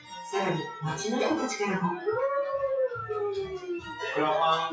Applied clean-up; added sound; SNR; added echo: classical method WPE with log-MMSE.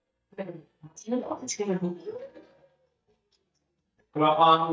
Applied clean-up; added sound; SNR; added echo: neural mask model DeepFilterNet 3.